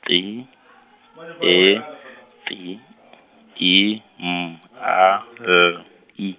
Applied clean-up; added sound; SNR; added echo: none; none; none; none.